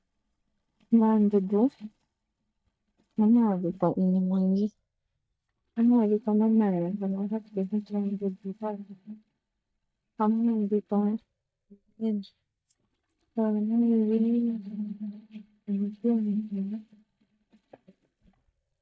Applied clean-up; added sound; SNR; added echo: neural mask model DeepFilterNet 3.